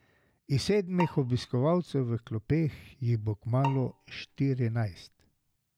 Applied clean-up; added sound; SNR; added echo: none; Bowed string instrument; 14 dB; none.